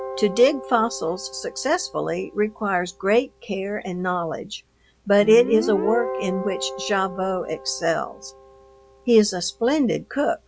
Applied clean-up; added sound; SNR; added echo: none; Guitar; 12 dB; none.